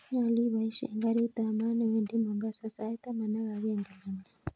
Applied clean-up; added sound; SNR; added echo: none; none; none; none.